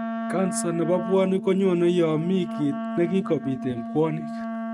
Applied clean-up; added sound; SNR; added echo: neural mask model RNNoise.